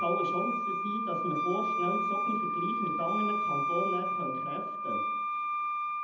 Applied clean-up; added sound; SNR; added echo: none; Wind instrument, woodwind instrument; -5 dB; reverberation time 0.8 s.